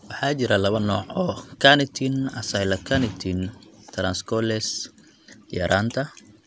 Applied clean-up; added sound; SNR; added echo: none; none; none; none.